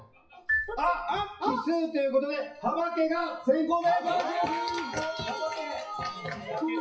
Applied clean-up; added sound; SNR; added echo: classical method WPE with log-MMSE.